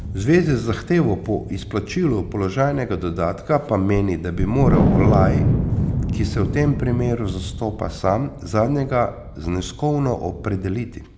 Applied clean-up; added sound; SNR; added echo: none; Wind; 3 dB; none.